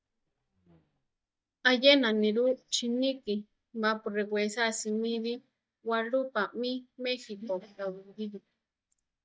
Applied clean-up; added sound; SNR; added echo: neural mask model DeepFilterNet 3.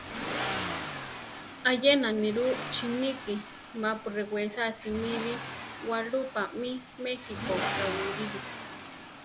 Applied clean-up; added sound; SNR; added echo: none; Accelerating, revving, vroom; 6 dB; none.